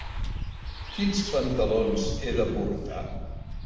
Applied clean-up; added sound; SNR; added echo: none; Bus; 4 dB; reverberation time 1.2 s.